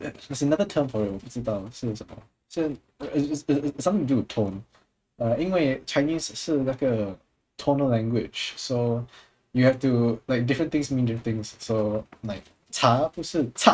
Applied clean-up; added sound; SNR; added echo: neural mask model RNNoise.